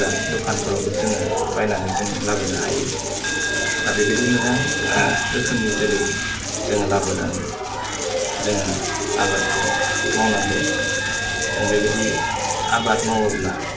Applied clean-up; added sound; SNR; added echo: none; Coin (dropping); 3 dB; reverberation time 0.2 s.